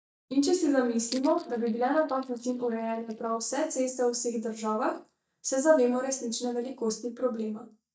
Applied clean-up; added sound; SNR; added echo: neural mask model DeepFilterNet 3.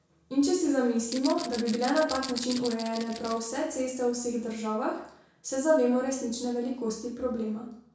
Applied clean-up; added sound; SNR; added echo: none; Rattle (instrument); 11 dB; reverberation time 0.6 s.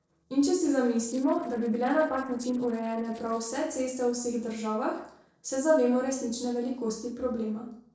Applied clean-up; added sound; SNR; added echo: neural separator model SepFormer DNS4.